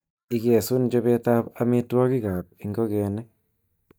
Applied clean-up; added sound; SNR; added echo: neural mask model DeepFilterNet 3.